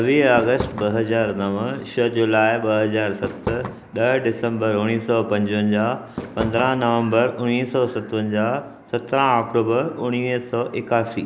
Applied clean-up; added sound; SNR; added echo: none; Fireworks; 12 dB; none.